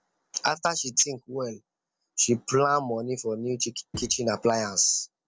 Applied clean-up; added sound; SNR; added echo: neural separator model SepFormer DNS4.